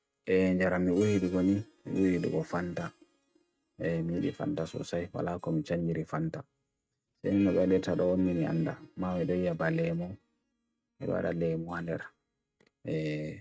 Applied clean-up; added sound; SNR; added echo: neural mask model RNNoise.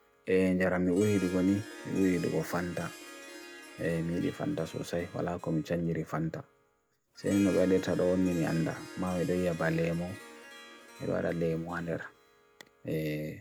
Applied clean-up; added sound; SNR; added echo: none; Harp; 17 dB; none.